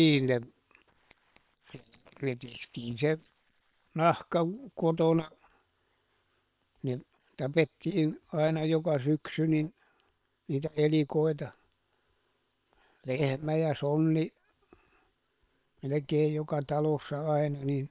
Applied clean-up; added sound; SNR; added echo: neural separator model SepFormer WHAM!.